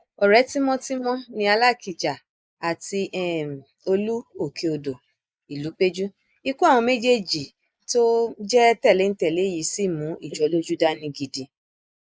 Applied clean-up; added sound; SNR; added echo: neural mask model Resemble Enhance denoiser.